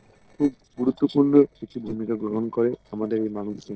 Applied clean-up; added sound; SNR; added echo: neural separator model SepFormer DNS4.